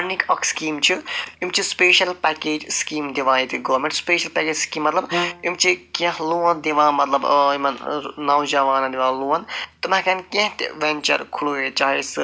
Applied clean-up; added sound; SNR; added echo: none; Brass instrument; 9 dB; none.